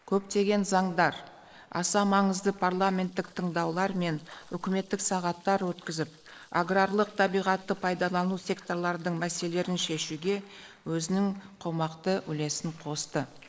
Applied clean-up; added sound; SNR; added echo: neural mask model Resemble Enhance denoiser.